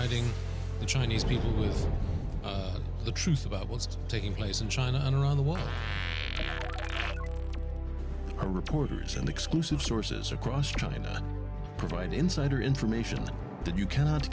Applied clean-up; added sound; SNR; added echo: none; Fart; 11 dB; none.